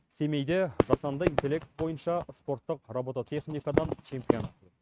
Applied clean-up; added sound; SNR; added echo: neural mask model RNNoise.